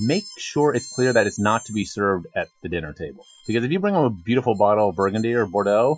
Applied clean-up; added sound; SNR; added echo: classical method Wiener filter.